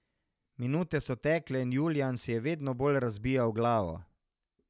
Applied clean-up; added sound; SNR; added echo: none; none; none; none.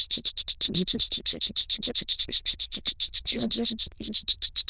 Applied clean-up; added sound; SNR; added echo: neural diffusion model UNIVERSE++.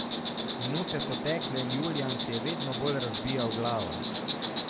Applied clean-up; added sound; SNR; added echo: none; Insect; -1 dB; none.